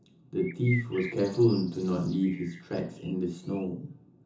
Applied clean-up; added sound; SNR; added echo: none; Bird; 16 dB; reverberation time 0.6 s.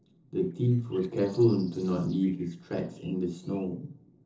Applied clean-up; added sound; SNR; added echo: neural separator model SepFormer DNS4.